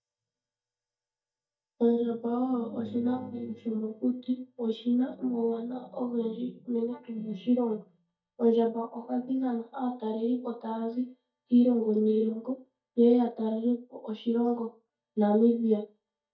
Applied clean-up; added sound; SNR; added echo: neural mask model DeepFilterNet 3.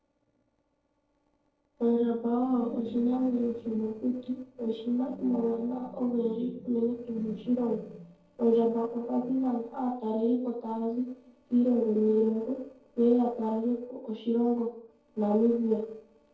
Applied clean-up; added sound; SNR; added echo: neural separator model SepFormer DNS4.